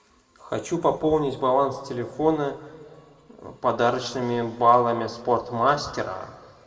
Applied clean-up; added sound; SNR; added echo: none; none; none; reverberation time 1.7 s.